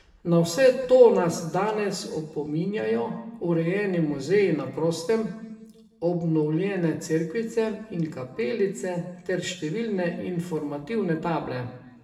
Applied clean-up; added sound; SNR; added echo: none; none; none; reverberation time 0.9 s.